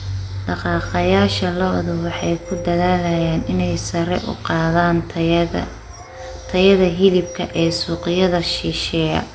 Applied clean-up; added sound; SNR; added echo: none; Glass; 16 dB; none.